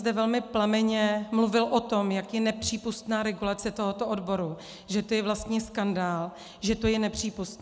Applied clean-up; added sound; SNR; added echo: none; none; none; none.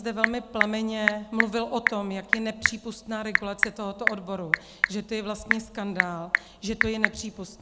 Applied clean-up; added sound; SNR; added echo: none; Telephone / Typing; -2 dB; none.